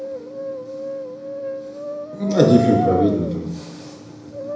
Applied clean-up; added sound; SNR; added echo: none; Brass instrument; 7 dB; reverberation time 1.0 s.